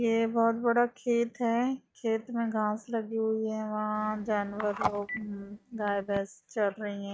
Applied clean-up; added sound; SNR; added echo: neural mask model RNNoise.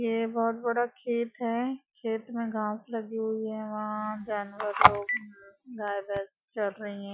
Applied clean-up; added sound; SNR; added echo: classical method Wiener filter.